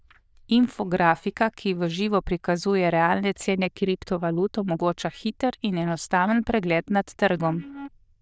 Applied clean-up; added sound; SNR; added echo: neural diffusion model UNIVERSE++.